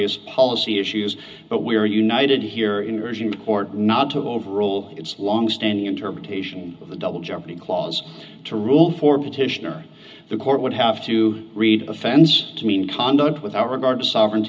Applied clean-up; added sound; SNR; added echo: none; none; none; reverberation time 0.4 s.